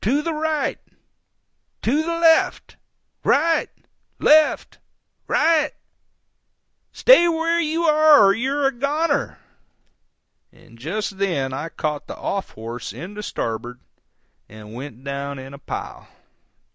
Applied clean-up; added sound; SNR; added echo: none; none; none; none.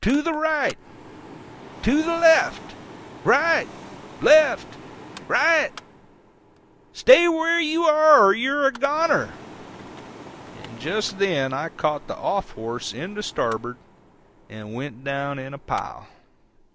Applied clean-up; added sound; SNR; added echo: none; Mechanical fan; 20 dB; none.